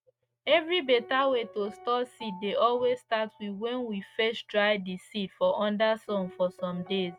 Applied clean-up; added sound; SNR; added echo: neural mask model RNNoise.